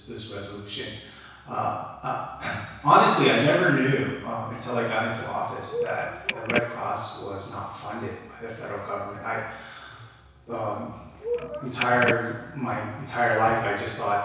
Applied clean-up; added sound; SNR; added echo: none; Telephone; 4 dB; reverberation time 1.1 s.